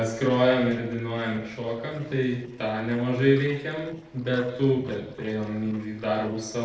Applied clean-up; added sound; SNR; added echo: neural separator model SepFormer DNS4.